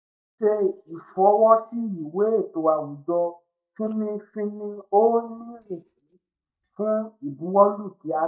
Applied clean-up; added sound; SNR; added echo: neural mask model DeepFilterNet 3.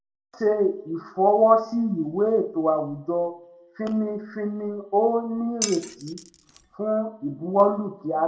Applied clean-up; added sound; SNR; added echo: none; Glass; 10 dB; reverberation time 0.4 s.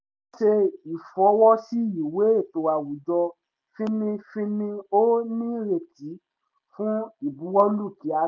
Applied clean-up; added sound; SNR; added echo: none; none; none; none.